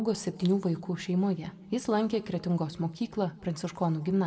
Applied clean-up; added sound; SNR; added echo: none; none; none; reverberation time 1.6 s.